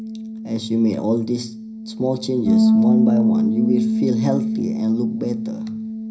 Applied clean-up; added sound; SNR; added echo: none; Bass guitar; -3 dB; reverberation time 0.5 s.